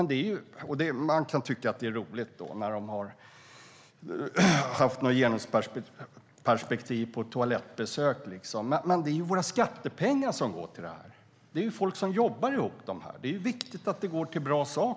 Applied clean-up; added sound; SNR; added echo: none; none; none; none.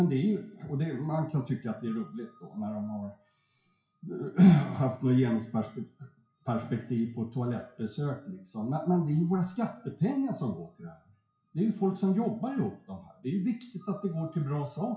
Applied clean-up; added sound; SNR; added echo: classical method WPE with log-MMSE.